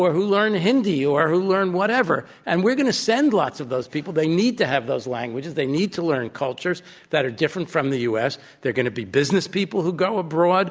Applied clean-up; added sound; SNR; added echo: none; none; none; none.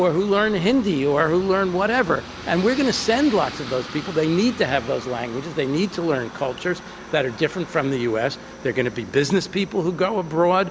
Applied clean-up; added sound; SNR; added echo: none; Aircraft; 15 dB; none.